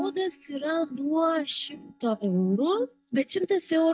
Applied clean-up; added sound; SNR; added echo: neural mask model DeepFilterNet 3.